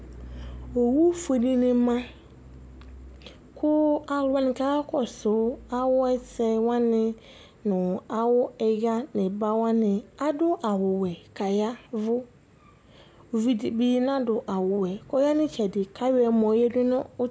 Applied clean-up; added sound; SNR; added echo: none; none; none; none.